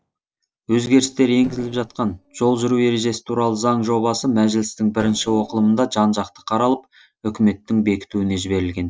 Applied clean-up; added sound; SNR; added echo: neural separator model SepFormer DNS4.